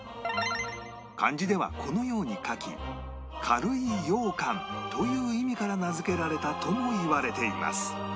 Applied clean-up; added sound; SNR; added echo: none; none; none; none.